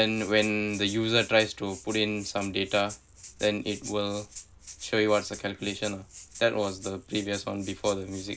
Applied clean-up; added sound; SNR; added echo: none; Rattle (instrument); 17 dB; none.